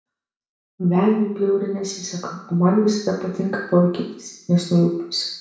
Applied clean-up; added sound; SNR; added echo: none; none; none; reverberation time 0.7 s.